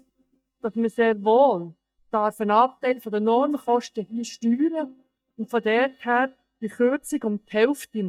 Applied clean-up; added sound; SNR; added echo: neural mask model DeepFilterNet 3.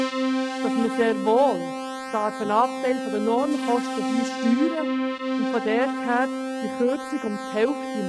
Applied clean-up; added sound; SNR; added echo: neural mask model RNNoise.